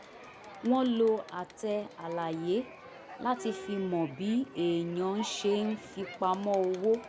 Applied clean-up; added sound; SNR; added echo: none; Crowd; 15 dB; none.